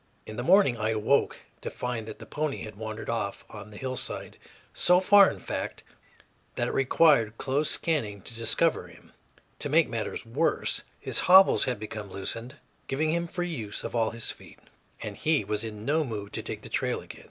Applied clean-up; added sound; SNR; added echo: none; none; none; none.